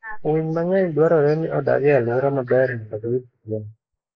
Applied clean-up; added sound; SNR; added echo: neural mask model Resemble Enhance denoiser.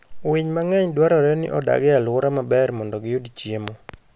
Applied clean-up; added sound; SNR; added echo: none; none; none; none.